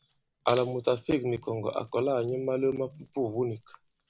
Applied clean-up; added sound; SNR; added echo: none; Wood; 19 dB; none.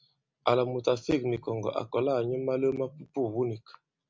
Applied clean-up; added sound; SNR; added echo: none; none; none; none.